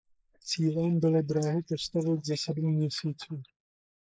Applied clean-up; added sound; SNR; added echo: neural mask model Resemble Enhance denoiser.